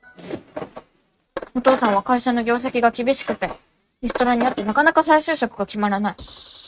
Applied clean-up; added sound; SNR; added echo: neural mask model RNNoise.